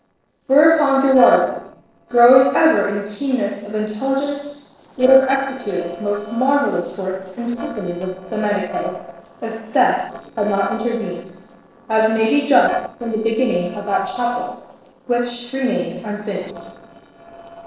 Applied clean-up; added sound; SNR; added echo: neural separator model SepFormer DNS4.